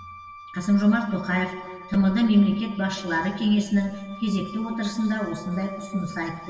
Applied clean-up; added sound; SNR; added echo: none; Wind instrument, woodwind instrument; 19 dB; reverberation time 1.3 s.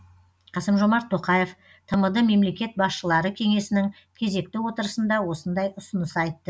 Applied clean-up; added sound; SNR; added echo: none; none; none; none.